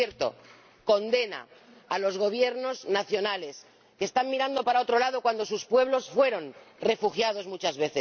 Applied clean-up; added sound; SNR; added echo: none; none; none; none.